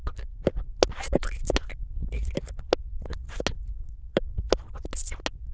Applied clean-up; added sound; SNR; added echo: neural diffusion model UNIVERSE++.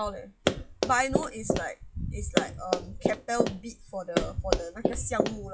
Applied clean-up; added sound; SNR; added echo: classical method log-MMSE.